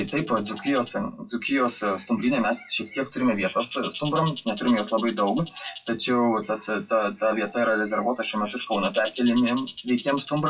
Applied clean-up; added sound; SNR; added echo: classical method WPE with log-MMSE.